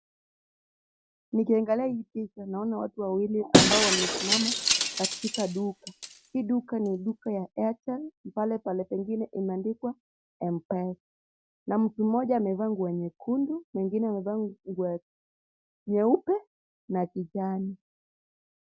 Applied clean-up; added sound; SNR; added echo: none; Shatter; -3 dB; none.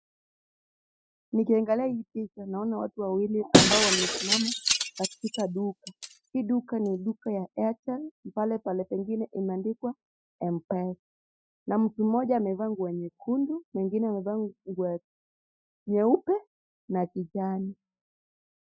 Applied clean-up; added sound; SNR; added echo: classical method spectral subtraction.